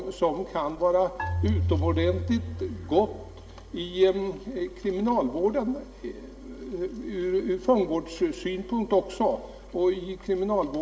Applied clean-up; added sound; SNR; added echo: none; Marimba, xylophone; 4 dB; reverberation time 2.8 s.